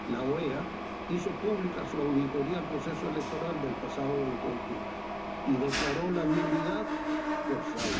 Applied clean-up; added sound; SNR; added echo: none; Mechanisms; 2 dB; reverberation time 0.3 s.